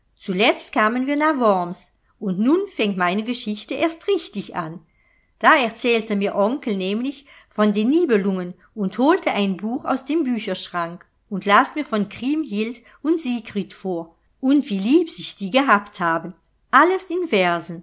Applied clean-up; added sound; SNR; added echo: none; none; none; none.